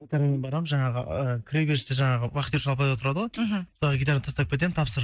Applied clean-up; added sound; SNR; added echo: neural mask model DeepFilterNet 3.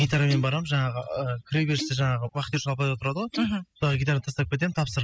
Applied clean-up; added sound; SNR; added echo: classical method spectral subtraction.